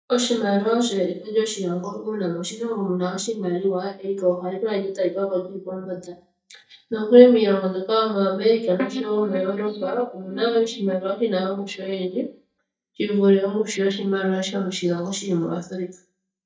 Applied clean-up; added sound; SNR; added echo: neural mask model DeepFilterNet 3.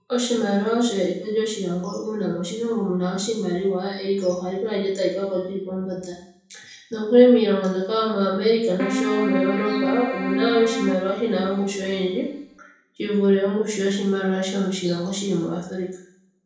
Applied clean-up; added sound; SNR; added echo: none; Keyboard (musical); 4 dB; reverberation time 0.7 s.